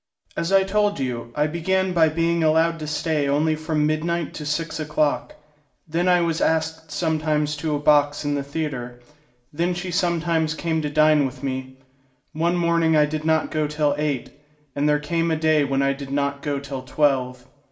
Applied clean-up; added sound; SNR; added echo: none; none; none; reverberation time 0.5 s.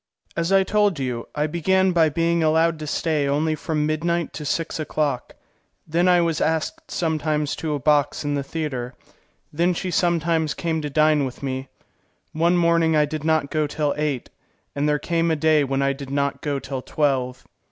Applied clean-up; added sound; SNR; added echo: none; none; none; none.